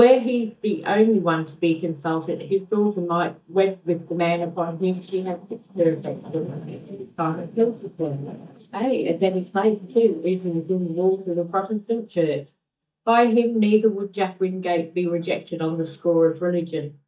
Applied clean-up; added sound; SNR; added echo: neural mask model DeepFilterNet 3.